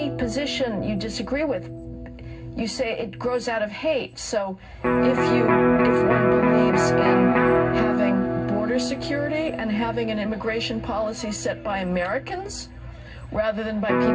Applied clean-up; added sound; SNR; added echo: none; Electric guitar; -3 dB; reverberation time 0.4 s.